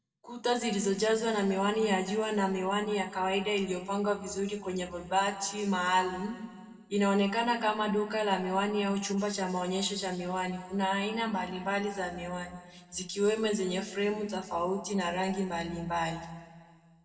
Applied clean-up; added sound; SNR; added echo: none; none; none; reverberation time 1.3 s.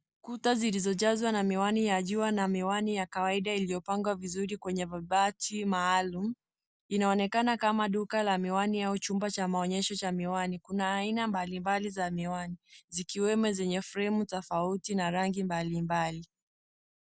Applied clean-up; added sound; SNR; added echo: none; none; none; none.